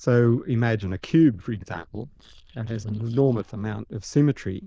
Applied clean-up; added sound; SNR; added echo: neural diffusion model UNIVERSE++.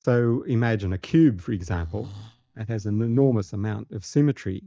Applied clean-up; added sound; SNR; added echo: neural mask model DeepFilterNet 3.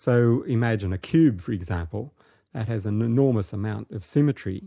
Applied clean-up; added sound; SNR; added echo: none; none; none; none.